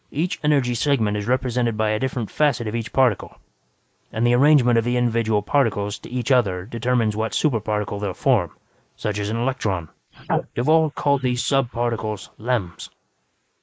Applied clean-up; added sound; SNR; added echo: neural mask model Resemble Enhance denoiser.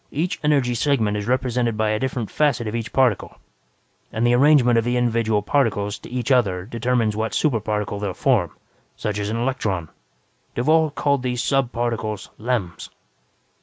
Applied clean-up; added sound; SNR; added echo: none; none; none; none.